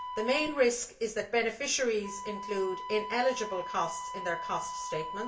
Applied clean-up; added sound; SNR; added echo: none; Wind instrument, woodwind instrument; 9 dB; reverberation time 0.3 s.